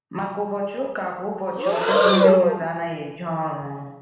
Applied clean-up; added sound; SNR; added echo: none; Breathing; -4 dB; reverberation time 1.0 s.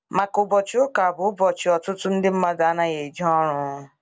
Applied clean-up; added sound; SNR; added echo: none; none; none; none.